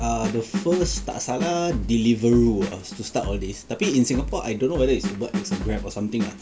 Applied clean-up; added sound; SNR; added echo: none; Drum kit; 7 dB; none.